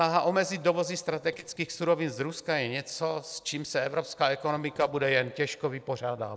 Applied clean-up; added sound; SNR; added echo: neural separator model SepFormer DNS4.